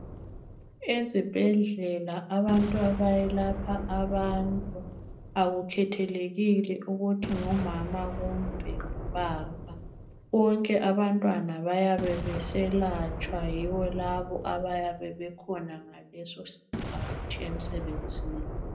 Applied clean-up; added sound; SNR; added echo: none; Boom; 8 dB; reverberation time 0.5 s.